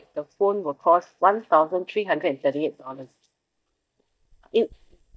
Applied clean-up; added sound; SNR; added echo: neural mask model DeepFilterNet 3.